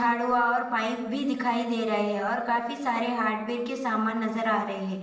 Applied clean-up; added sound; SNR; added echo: none; none; none; reverberation time 0.8 s.